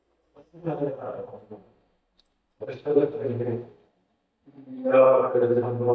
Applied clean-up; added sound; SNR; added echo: neural mask model DeepFilterNet 3.